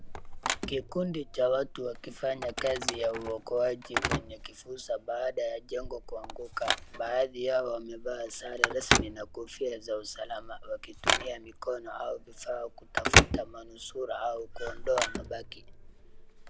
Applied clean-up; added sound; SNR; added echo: none; Telephone; -1 dB; none.